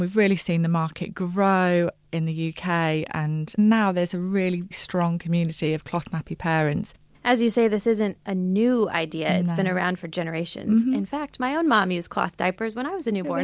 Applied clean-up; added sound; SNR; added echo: none; none; none; none.